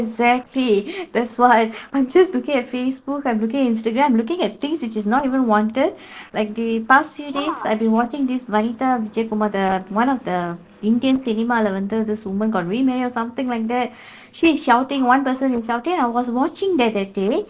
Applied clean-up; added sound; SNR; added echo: neural separator model SepFormer DNS4.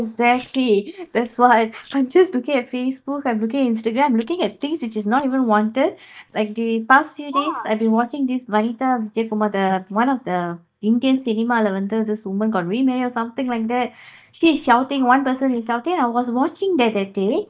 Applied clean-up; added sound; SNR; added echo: neural mask model DeepFilterNet 3.